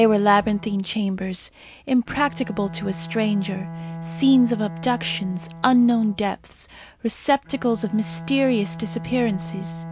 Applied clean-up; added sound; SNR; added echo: none; Bowed string instrument; 13 dB; none.